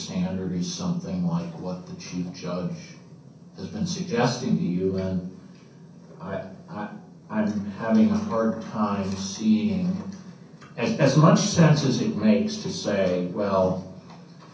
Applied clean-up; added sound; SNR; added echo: none; none; none; reverberation time 0.6 s.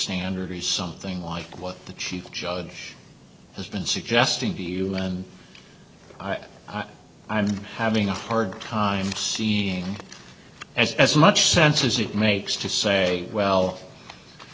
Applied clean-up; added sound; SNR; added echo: none; none; none; none.